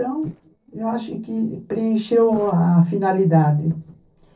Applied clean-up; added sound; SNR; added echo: neural separator model SepFormer DNS4.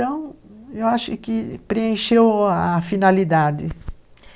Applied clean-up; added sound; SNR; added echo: none; none; none; none.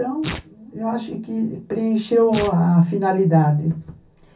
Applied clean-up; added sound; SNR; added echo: none; Tearing; 17 dB; reverberation time 0.3 s.